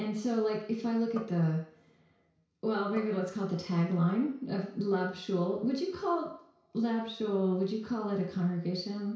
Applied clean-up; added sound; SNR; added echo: none; Drum; 20 dB; reverberation time 0.6 s.